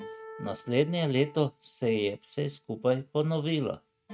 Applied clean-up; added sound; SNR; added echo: neural mask model RNNoise.